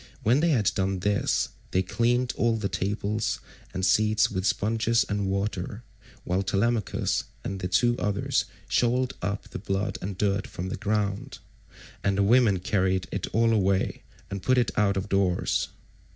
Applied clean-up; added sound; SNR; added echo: none; none; none; none.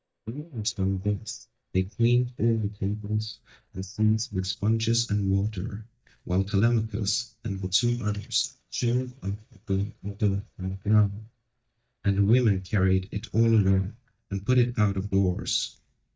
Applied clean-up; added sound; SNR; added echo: neural mask model DeepFilterNet 3.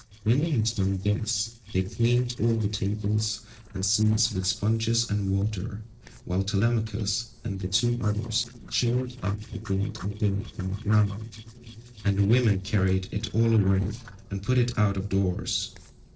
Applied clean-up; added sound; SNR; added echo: neural separator model SepFormer DNS4.